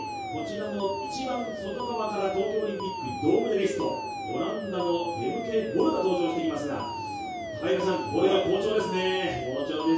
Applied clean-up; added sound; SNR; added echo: none; Alarm; 7 dB; reverberation time 0.6 s.